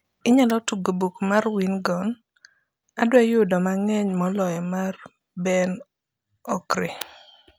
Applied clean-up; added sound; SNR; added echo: none; none; none; none.